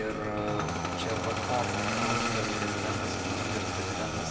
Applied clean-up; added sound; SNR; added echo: none; Engine starting; -4 dB; reverberation time 0.7 s.